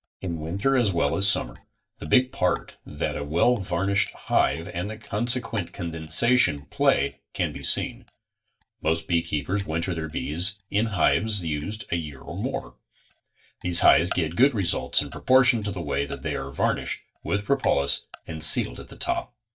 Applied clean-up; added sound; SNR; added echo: neural mask model DeepFilterNet 3.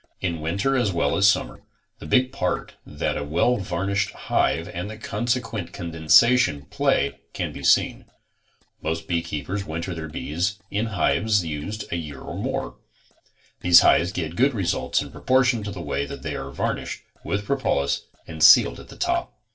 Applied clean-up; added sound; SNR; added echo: neural separator model SepFormer DNS4.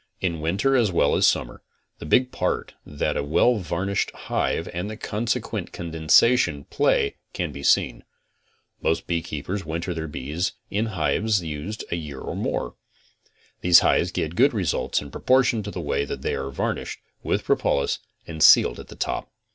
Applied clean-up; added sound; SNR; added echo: none; none; none; none.